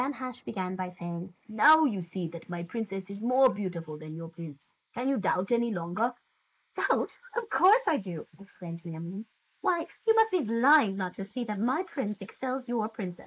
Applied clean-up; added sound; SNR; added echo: neural mask model Resemble Enhance denoiser.